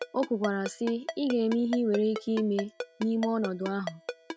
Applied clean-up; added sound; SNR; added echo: none; Ringtone; 10 dB; none.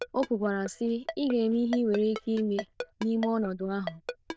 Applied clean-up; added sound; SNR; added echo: neural diffusion model UNIVERSE++.